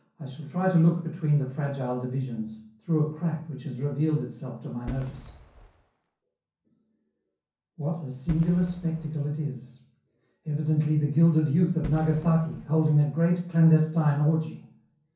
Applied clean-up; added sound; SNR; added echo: none; Fireworks; 16 dB; reverberation time 0.6 s.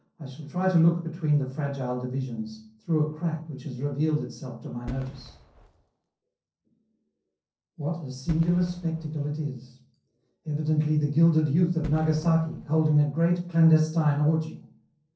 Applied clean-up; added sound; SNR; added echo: neural separator model SepFormer DNS4.